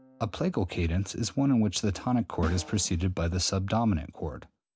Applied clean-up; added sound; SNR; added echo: none; Snare drum; 12 dB; none.